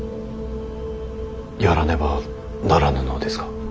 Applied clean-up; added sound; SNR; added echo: none; none; none; none.